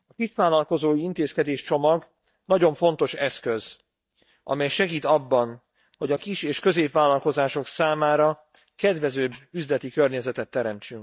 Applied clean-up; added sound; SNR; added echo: neural mask model DeepFilterNet 3.